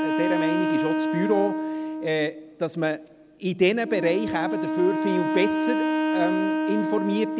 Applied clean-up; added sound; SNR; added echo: none; Wind instrument, woodwind instrument; 0 dB; none.